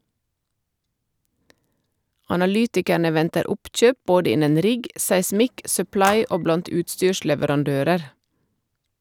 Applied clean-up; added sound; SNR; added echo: none; Telephone; 16 dB; none.